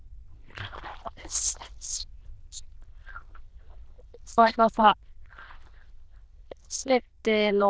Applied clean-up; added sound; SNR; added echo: neural diffusion model UNIVERSE++.